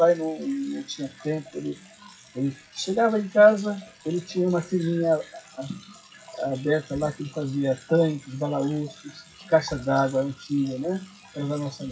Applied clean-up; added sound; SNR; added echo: classical method WPE with log-MMSE.